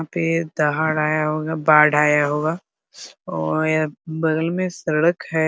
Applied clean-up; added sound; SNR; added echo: none; none; none; none.